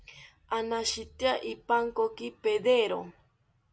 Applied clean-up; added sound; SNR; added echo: none; none; none; none.